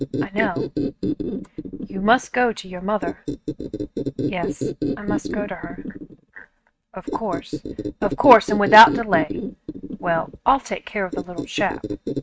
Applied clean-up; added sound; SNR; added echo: neural mask model RNNoise.